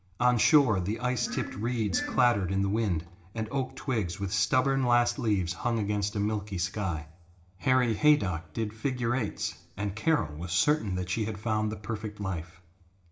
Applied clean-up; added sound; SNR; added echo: none; Glass; 10 dB; reverberation time 0.5 s.